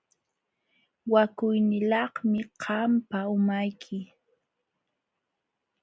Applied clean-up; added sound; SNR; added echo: none; none; none; none.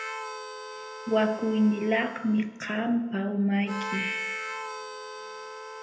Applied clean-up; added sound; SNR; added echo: none; Harmonica; 9 dB; reverberation time 0.7 s.